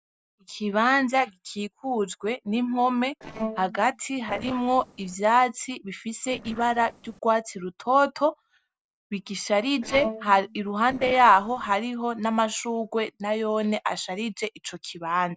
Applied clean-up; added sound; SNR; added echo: neural separator model SepFormer DNS4.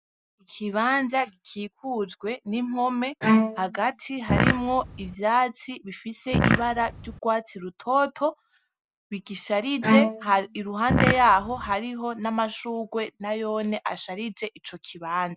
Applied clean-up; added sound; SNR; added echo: none; Fart + Bowed string instrument; -3 dB; none.